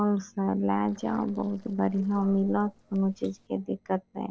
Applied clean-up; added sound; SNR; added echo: neural separator model SepFormer DNS4.